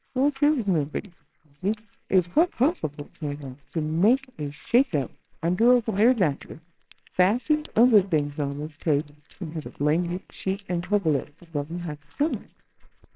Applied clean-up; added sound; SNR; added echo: neural separator model SepFormer WHAMR!.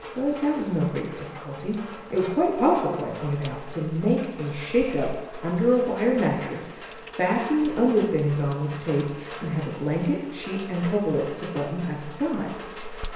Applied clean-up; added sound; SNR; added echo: none; Rain; 12 dB; reverberation time 1.0 s.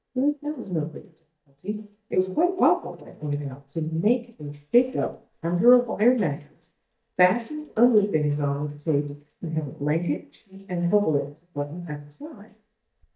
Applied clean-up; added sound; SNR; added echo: neural mask model DeepFilterNet 3.